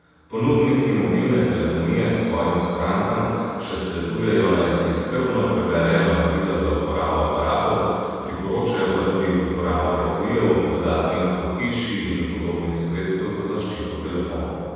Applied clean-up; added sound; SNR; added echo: none; none; none; reverberation time 2.1 s.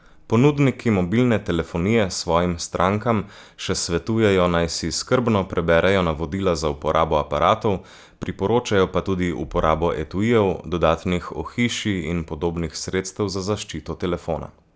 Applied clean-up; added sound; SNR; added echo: none; none; none; none.